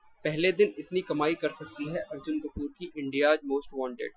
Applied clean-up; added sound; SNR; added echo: classical method Wiener filter.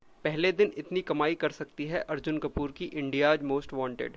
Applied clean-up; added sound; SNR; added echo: none; none; none; none.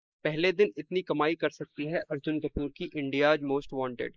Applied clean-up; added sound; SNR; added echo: neural mask model Resemble Enhance denoiser.